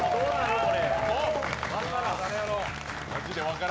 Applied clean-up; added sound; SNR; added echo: none; none; none; none.